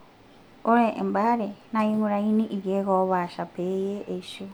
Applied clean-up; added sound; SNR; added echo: none; none; none; none.